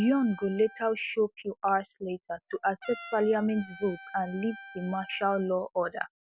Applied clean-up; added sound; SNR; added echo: none; Trumpet; 20 dB; none.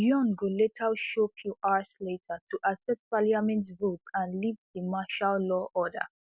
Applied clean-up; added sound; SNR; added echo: none; none; none; none.